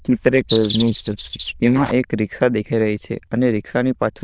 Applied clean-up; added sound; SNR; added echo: neural diffusion model UNIVERSE++.